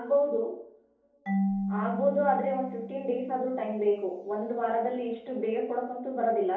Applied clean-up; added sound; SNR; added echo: none; Marimba, xylophone / Wood; 8 dB; reverberation time 2.8 s.